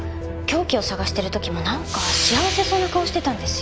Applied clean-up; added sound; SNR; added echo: none; Aircraft; 17 dB; none.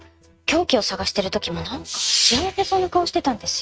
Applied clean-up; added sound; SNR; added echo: neural mask model RNNoise.